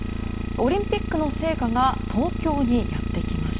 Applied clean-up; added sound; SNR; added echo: none; Idling; 1 dB; none.